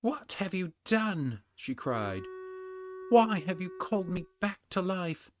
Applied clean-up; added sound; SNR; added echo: neural mask model RNNoise.